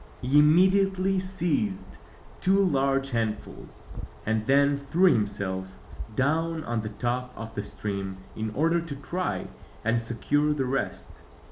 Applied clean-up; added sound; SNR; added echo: none; Cricket; 16 dB; reverberation time 0.4 s.